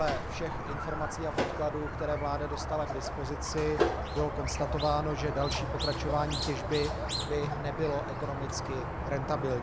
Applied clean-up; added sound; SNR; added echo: none; Squeak; 0 dB; none.